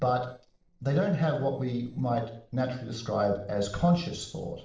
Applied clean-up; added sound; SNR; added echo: neural separator model SepFormer DNS4.